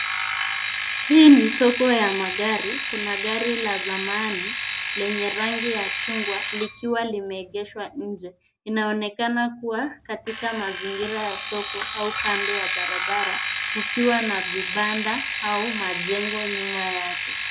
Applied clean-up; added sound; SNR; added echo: none; Alarm; 0 dB; none.